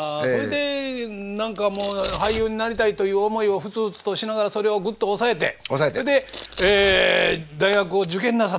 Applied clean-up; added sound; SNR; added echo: none; Domestic sounds, home sounds; 18 dB; none.